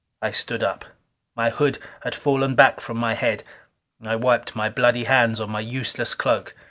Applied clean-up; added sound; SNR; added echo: none; none; none; none.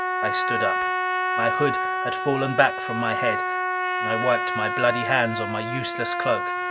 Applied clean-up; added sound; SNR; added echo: none; Trumpet; 0 dB; none.